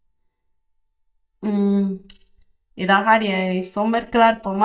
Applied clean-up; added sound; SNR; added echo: neural mask model DeepFilterNet 3.